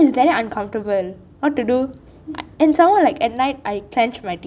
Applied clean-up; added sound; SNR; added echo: none; none; none; none.